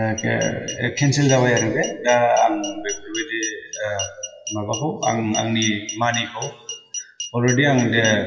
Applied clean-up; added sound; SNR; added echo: classical method WPE with log-MMSE.